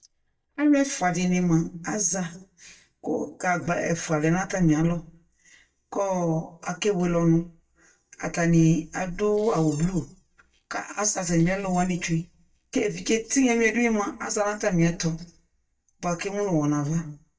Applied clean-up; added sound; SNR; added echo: neural mask model DeepFilterNet 3.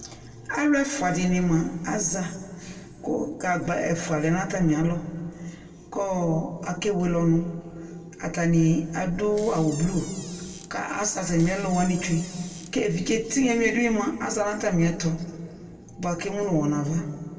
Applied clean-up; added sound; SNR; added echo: none; Door; 17 dB; reverberation time 1.6 s.